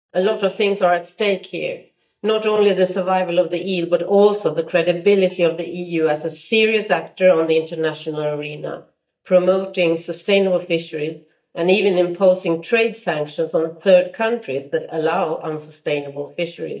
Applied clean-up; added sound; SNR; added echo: neural mask model DeepFilterNet 3.